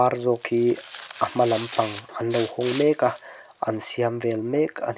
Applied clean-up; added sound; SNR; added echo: none; Tearing; 13 dB; none.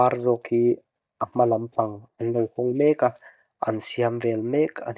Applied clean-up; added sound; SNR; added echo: neural mask model DeepFilterNet 3.